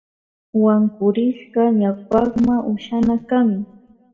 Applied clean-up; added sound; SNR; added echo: none; none; none; reverberation time 0.7 s.